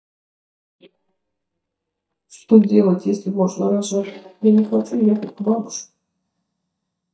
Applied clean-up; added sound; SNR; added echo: neural mask model DeepFilterNet 3.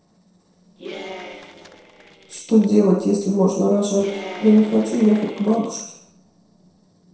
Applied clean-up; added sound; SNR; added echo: neural separator model SepFormer DNS4.